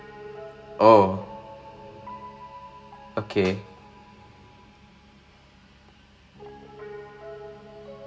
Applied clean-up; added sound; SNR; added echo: none; Piano; 16 dB; reverberation time 1.9 s.